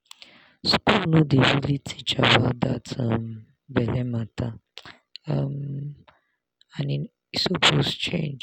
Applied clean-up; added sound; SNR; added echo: none; none; none; none.